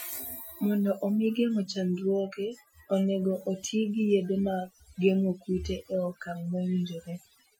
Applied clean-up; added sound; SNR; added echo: classical method Wiener filter.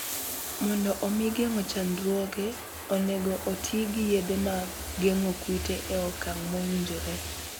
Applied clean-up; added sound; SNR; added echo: none; Bathtub (filling or washing); 7 dB; none.